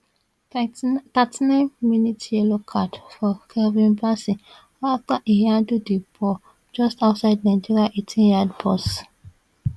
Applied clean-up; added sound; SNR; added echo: none; none; none; none.